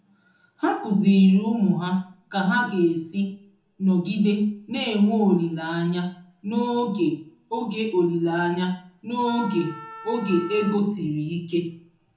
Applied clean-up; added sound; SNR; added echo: none; Wind instrument, woodwind instrument; 15 dB; reverberation time 1.0 s.